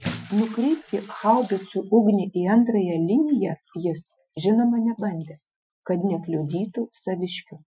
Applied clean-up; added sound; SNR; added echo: classical method Wiener filter.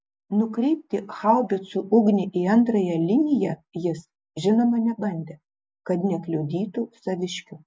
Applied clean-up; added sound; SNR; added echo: none; none; none; none.